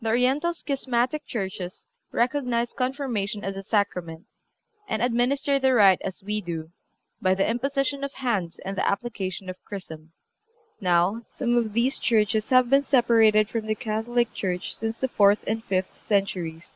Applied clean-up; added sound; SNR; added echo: none; none; none; none.